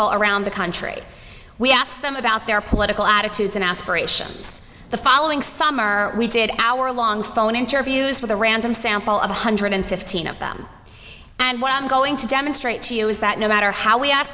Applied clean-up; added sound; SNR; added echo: none; none; none; none.